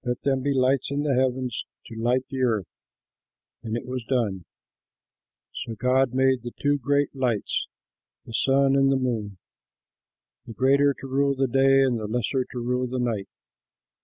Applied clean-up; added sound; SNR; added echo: none; none; none; none.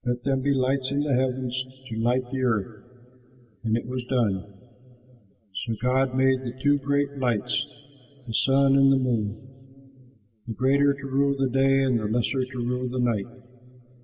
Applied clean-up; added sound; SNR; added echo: none; none; none; reverberation time 1.7 s.